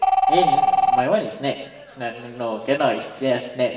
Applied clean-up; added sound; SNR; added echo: none; Telephone; -1 dB; reverberation time 1.2 s.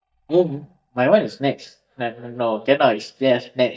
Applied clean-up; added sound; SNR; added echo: neural mask model DeepFilterNet 3.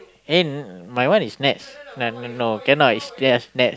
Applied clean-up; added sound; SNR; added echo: none; none; none; none.